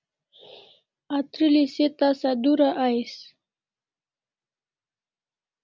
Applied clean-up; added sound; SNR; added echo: none; none; none; none.